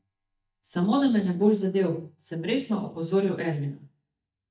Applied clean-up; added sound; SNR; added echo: neural mask model DeepFilterNet 3.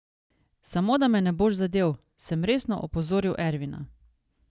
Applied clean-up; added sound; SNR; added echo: none; none; none; none.